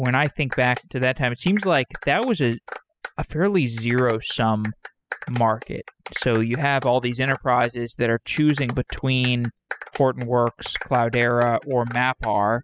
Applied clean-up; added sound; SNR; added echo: classical method spectral subtraction.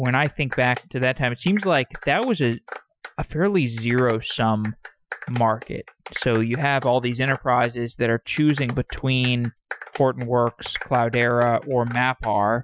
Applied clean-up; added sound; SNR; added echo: classical method Wiener filter.